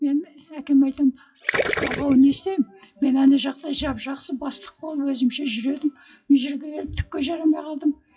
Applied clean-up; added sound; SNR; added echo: classical method WPE with log-MMSE.